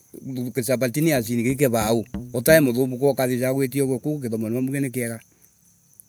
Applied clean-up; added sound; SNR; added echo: none; Musical instrument; 15 dB; none.